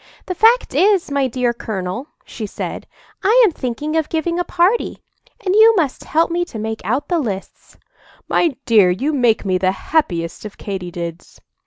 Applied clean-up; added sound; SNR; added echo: none; none; none; none.